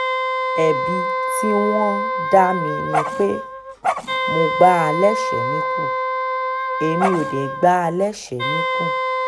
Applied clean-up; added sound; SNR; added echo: none; Dog + Wind instrument, woodwind instrument; 1 dB; none.